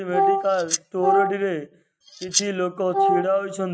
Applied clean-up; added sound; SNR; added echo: neural mask model RNNoise.